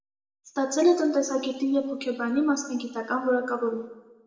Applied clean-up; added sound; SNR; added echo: none; none; none; reverberation time 1.0 s.